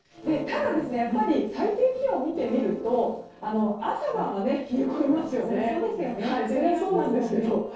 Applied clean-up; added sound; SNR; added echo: neural separator model SepFormer DNS4.